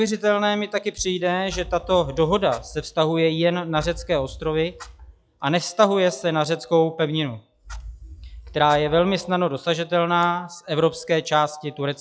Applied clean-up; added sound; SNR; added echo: classical method log-MMSE.